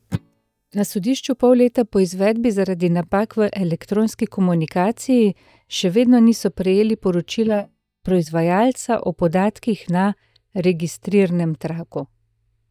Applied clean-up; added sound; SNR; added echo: neural mask model DeepFilterNet 3.